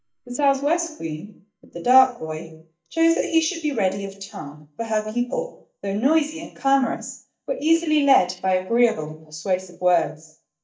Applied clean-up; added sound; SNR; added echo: neural mask model DeepFilterNet 3.